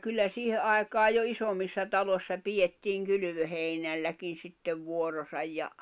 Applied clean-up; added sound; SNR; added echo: none; none; none; none.